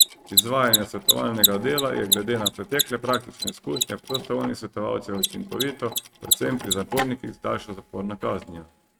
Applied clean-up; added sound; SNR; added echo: neural mask model RNNoise.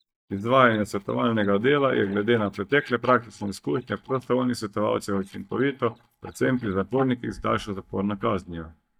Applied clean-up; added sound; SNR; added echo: neural mask model DeepFilterNet 3.